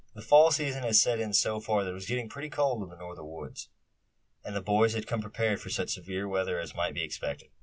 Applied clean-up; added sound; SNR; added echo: none; none; none; none.